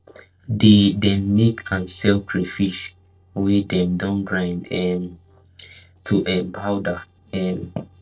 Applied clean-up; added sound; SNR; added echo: neural separator model SepFormer DNS4.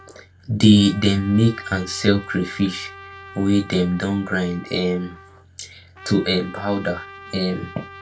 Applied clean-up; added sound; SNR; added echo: none; Trumpet; 19 dB; reverberation time 0.2 s.